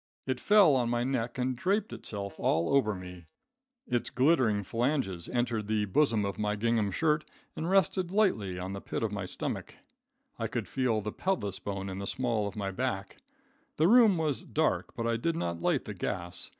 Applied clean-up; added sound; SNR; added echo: neural mask model DeepFilterNet 3.